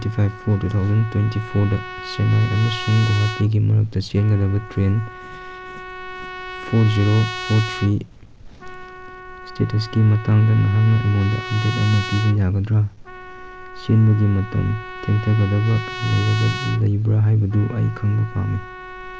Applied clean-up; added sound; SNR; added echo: none; Trumpet; 14 dB; none.